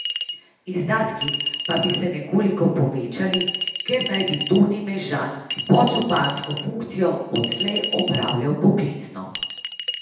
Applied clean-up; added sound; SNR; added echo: none; Chink, clink; 8 dB; reverberation time 0.8 s.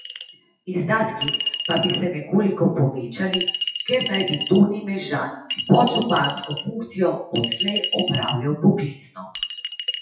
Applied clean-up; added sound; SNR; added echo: classical method WPE with log-MMSE.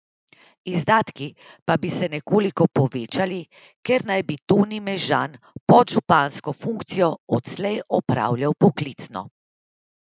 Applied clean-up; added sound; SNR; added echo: none; none; none; none.